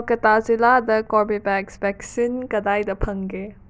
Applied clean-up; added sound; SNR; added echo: none; none; none; none.